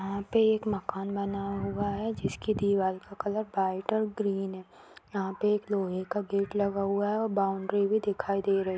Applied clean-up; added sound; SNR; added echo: none; none; none; none.